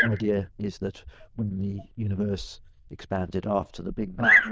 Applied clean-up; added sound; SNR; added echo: neural diffusion model UNIVERSE++.